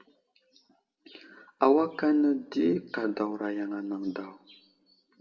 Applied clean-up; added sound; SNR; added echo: none; none; none; reverberation time 0.8 s.